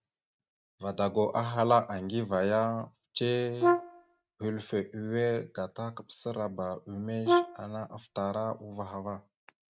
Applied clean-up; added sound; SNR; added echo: neural mask model RNNoise.